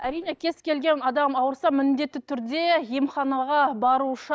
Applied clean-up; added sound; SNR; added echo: neural mask model DeepFilterNet 3.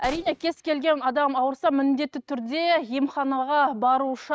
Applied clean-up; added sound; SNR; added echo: neural mask model RNNoise.